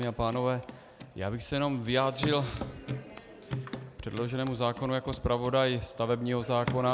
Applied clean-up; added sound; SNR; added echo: none; Hands / Wood; 11 dB; none.